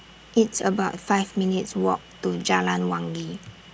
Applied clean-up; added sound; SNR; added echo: none; none; none; none.